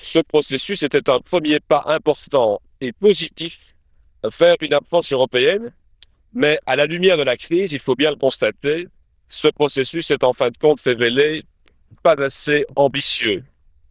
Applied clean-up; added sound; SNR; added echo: neural diffusion model UNIVERSE++.